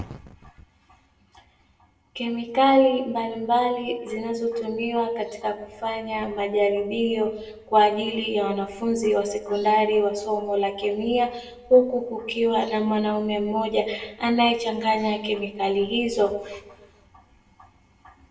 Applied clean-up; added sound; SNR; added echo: none; none; none; reverberation time 0.6 s.